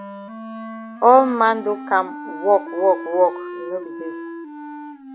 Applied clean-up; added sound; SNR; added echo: none; Wind instrument, woodwind instrument; 12 dB; none.